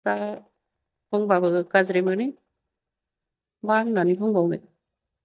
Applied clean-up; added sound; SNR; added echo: neural mask model DeepFilterNet 3.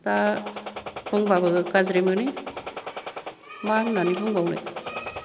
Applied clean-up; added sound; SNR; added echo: none; Gunshot, gunfire; 11 dB; none.